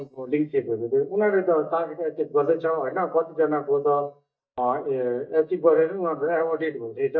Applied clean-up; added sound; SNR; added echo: neural mask model DeepFilterNet 3.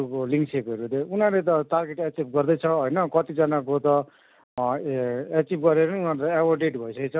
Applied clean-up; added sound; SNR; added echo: none; none; none; none.